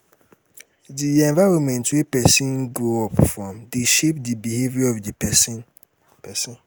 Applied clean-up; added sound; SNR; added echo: none; none; none; none.